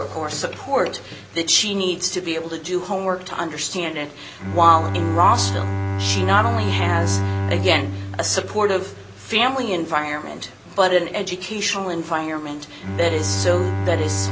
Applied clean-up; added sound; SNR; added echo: none; Bowed string instrument; 5 dB; none.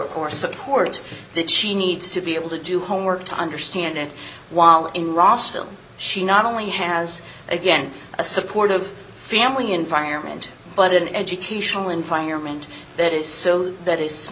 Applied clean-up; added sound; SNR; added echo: none; none; none; none.